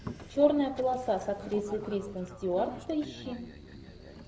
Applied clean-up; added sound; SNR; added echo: none; Boat, Water vehicle; 14 dB; none.